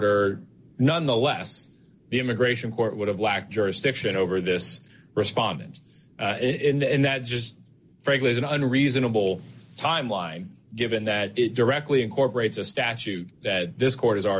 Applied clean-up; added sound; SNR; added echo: none; none; none; none.